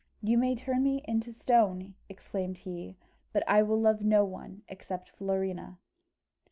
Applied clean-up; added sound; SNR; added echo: none; none; none; none.